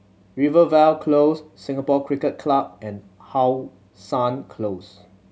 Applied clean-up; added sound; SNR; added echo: none; none; none; none.